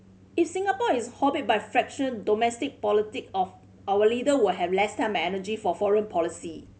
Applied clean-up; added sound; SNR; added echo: none; none; none; none.